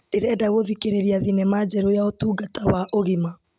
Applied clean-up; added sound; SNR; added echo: none; none; none; none.